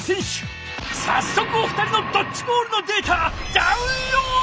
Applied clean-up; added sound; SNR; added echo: none; none; none; none.